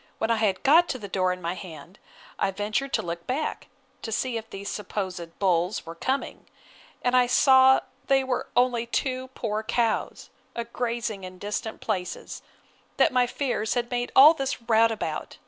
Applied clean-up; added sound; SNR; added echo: none; none; none; none.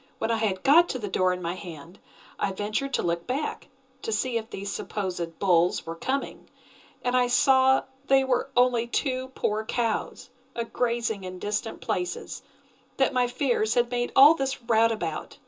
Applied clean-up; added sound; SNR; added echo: none; none; none; reverberation time 0.2 s.